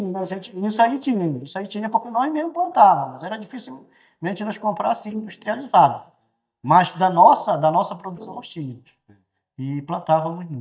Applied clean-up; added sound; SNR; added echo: neural mask model DeepFilterNet 3.